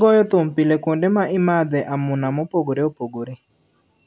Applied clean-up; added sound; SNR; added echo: none; none; none; none.